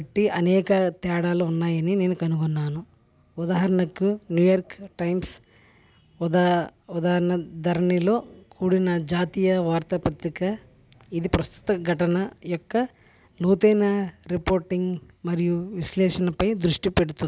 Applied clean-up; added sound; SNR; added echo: none; none; none; none.